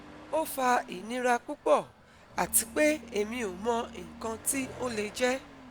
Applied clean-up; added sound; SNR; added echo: none; Engine starting / Accelerating, revving, vroom / Motor vehicle (road); 17 dB; none.